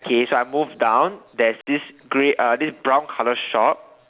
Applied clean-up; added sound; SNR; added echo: none; none; none; none.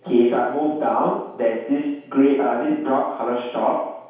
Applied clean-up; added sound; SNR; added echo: none; none; none; reverberation time 0.8 s.